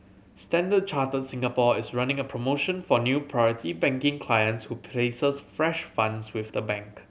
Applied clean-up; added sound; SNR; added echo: none; none; none; none.